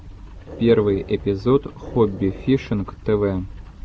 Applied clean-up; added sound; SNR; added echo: none; Growling; 18 dB; none.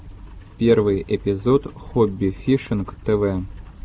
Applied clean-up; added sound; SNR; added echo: none; none; none; none.